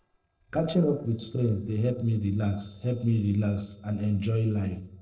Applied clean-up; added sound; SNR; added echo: neural separator model SepFormer DNS4.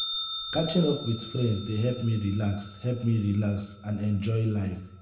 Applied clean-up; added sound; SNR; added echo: none; Bell; 11 dB; reverberation time 0.8 s.